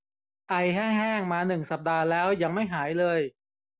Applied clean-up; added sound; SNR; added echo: none; none; none; none.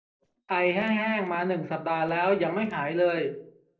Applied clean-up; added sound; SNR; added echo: neural separator model SepFormer DNS4.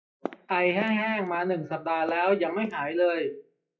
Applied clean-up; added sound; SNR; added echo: classical method WPE with log-MMSE.